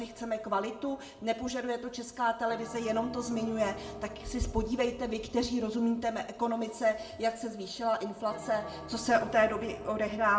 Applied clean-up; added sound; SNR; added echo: none; Bell; 16 dB; reverberation time 0.6 s.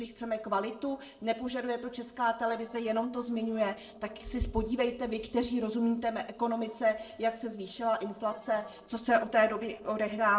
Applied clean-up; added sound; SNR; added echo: neural separator model SepFormer DNS4.